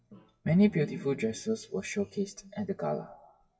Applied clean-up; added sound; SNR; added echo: classical method WPE with log-MMSE.